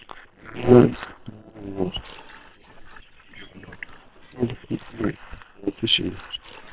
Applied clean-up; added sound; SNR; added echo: neural separator model SepFormer WHAM!.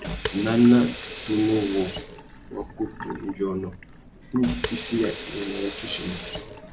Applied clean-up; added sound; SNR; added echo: none; Sink (filling or washing) / Water tap, faucet; 11 dB; none.